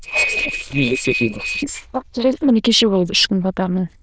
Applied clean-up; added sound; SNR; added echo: neural diffusion model UNIVERSE++.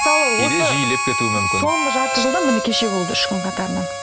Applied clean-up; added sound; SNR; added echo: none; Harmonica; 0 dB; none.